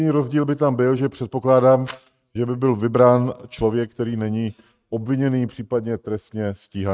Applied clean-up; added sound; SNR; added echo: neural mask model RNNoise.